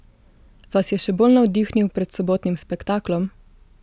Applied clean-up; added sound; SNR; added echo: none; none; none; none.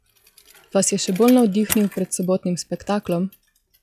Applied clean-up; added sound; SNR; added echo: classical method log-MMSE.